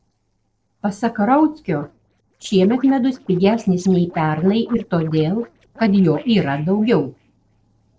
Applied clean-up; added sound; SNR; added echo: neural separator model SepFormer DNS4.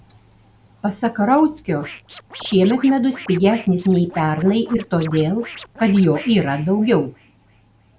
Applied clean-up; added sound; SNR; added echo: none; Scratching (performance technique); 20 dB; none.